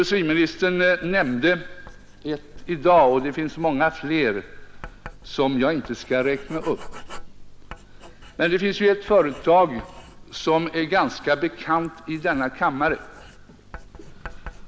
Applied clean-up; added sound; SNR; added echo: none; Writing; 17 dB; none.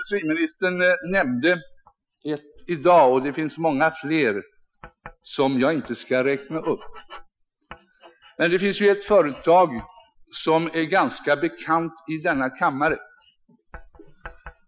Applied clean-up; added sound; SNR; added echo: classical method Wiener filter.